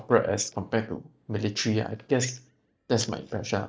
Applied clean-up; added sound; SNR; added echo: neural mask model DeepFilterNet 3.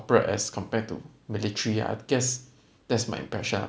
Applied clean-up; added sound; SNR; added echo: none; none; none; none.